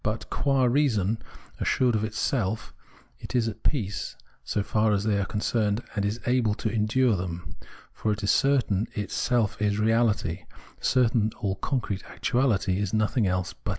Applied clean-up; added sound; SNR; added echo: none; none; none; none.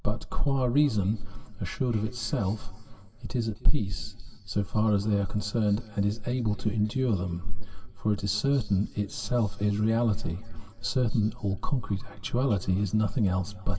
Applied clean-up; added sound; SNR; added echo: none; none; none; reverberation time 2.4 s.